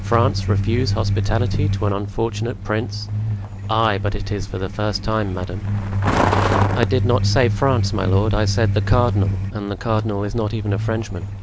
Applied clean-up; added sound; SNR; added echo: none; Truck; -1 dB; none.